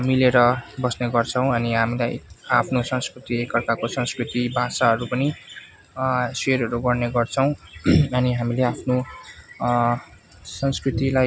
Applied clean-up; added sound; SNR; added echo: none; none; none; none.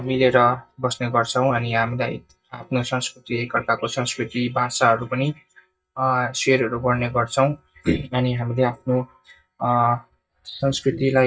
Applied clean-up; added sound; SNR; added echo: neural mask model DeepFilterNet 3.